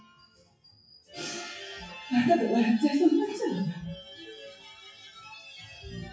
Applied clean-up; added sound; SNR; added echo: classical method WPE with log-MMSE.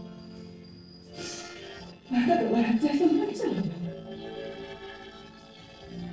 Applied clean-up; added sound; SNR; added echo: neural separator model SepFormer DNS4.